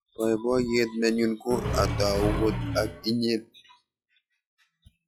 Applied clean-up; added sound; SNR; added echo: classical method log-MMSE.